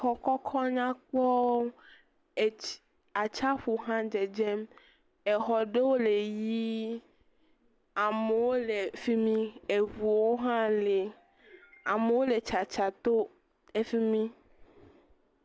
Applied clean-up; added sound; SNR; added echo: none; none; none; none.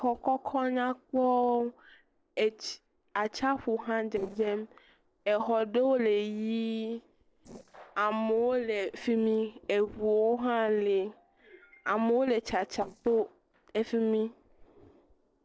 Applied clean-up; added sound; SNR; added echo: neural separator model SepFormer DNS4.